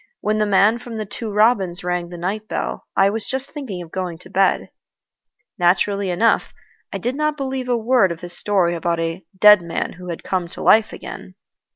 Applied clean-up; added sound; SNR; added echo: none; none; none; none.